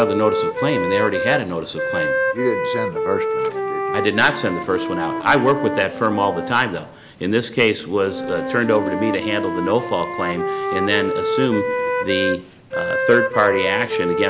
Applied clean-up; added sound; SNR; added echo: none; Wind instrument, woodwind instrument; 2 dB; none.